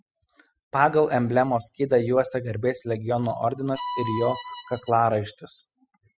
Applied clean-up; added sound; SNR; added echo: classical method spectral subtraction.